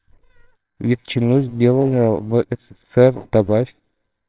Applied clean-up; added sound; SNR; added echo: neural separator model SepFormer WHAMR!.